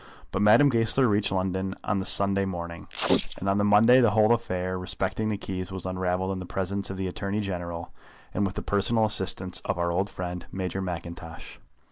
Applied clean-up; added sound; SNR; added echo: neural mask model Resemble Enhance denoiser.